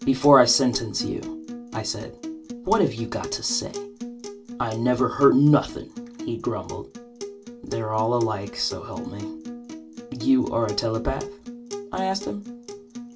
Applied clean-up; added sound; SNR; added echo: none; Acoustic guitar; 12 dB; reverberation time 0.2 s.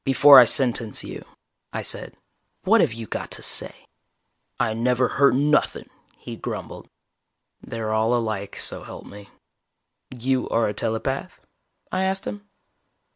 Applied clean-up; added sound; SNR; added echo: none; none; none; none.